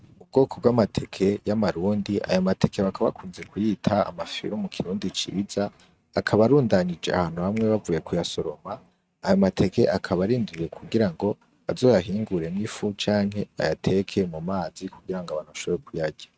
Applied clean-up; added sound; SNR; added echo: neural mask model RNNoise.